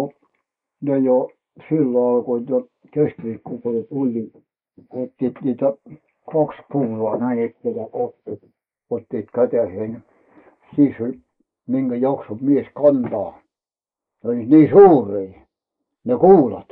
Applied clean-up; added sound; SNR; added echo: neural mask model Resemble Enhance denoiser.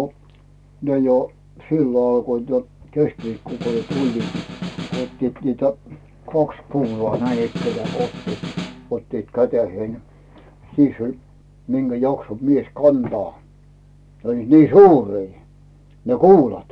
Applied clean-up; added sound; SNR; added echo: none; Snare drum; 10 dB; none.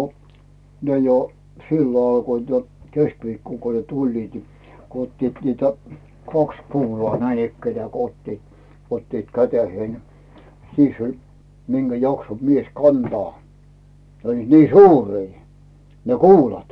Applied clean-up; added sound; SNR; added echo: none; none; none; none.